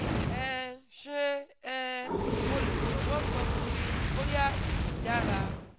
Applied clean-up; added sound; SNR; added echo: none; Fire; -4 dB; none.